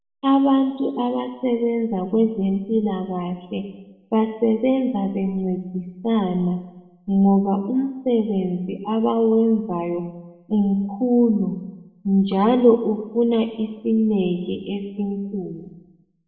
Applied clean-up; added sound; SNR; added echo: none; none; none; reverberation time 1.0 s.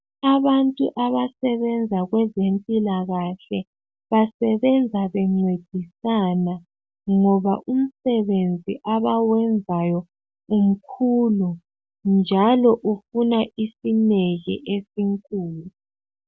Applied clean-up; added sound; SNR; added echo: none; none; none; none.